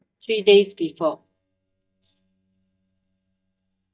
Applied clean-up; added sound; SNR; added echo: neural mask model DeepFilterNet 3.